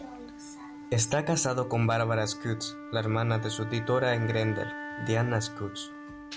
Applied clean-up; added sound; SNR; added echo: none; Wind instrument, woodwind instrument; 12 dB; none.